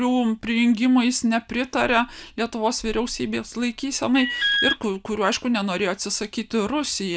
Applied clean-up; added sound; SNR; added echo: none; Alarm; 2 dB; none.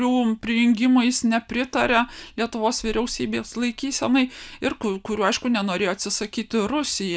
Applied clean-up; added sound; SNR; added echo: none; none; none; none.